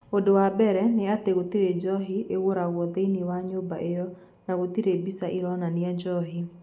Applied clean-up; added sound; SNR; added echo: none; none; none; none.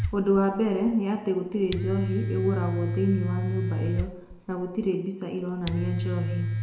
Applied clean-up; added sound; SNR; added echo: none; Domestic sounds, home sounds; 3 dB; reverberation time 0.9 s.